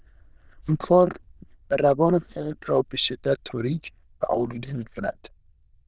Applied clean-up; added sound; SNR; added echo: neural diffusion model UNIVERSE++.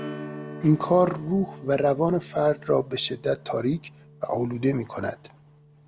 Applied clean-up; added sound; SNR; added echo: none; Strum; 16 dB; none.